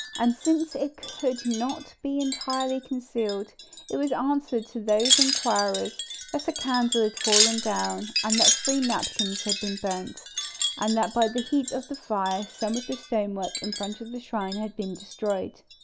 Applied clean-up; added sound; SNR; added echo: none; Wind chime; 3 dB; none.